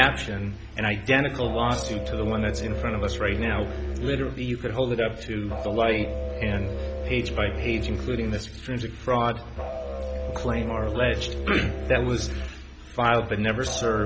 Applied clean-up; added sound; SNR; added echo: none; Musical instrument; 6 dB; none.